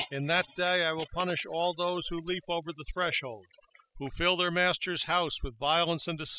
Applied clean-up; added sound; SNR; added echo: classical method spectral subtraction.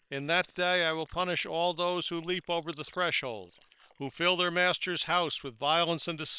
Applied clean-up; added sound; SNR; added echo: neural separator model SepFormer WHAM!.